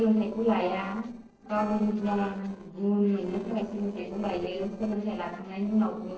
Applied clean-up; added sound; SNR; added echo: neural separator model SepFormer DNS4.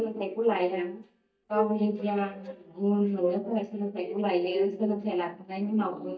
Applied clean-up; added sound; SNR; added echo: neural mask model DeepFilterNet 3.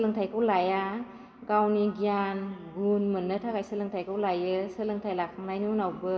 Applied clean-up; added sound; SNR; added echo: none; none; none; none.